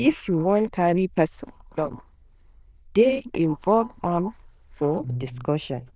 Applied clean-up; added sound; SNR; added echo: neural diffusion model UNIVERSE++.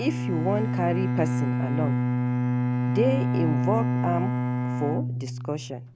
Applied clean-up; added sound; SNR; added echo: none; Bowed string instrument; -4 dB; none.